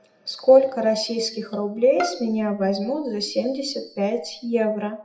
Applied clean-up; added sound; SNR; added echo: classical method WPE with log-MMSE.